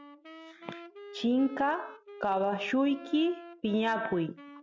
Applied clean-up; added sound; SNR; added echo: none; Wind instrument, woodwind instrument; 17 dB; none.